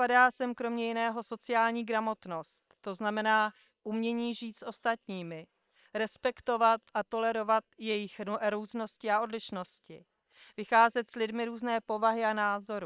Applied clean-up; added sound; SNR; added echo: neural separator model SepFormer WHAM!.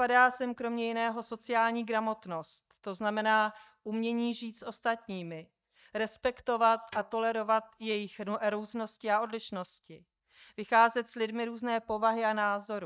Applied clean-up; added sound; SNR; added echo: neural mask model DeepFilterNet 3.